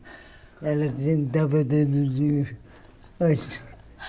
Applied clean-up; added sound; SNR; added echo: none; none; none; none.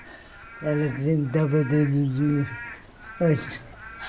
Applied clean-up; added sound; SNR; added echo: none; Rain / Frog; 17 dB; none.